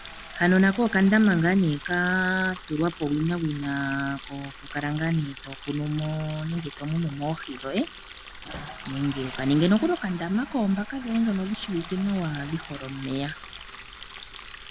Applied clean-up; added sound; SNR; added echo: none; Toilet flush + Water tap, faucet; 14 dB; none.